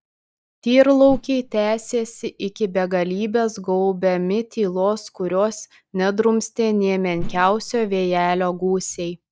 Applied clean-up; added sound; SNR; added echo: neural mask model DeepFilterNet 3.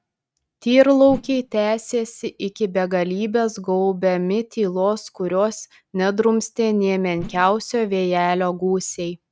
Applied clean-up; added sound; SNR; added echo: neural mask model RNNoise.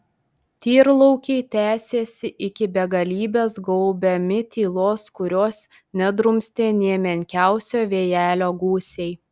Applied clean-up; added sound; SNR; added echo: none; none; none; none.